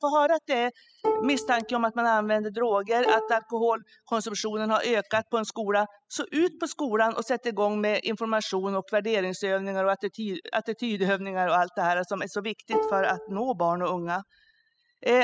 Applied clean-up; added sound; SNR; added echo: classical method spectral subtraction.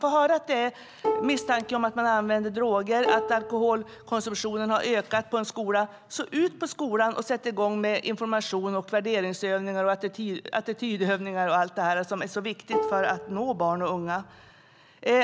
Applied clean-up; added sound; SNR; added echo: none; Plucked string instrument; 7 dB; none.